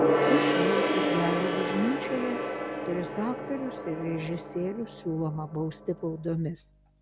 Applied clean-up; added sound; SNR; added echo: none; Gong; -2 dB; none.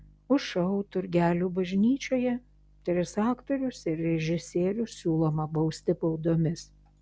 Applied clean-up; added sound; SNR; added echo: none; none; none; none.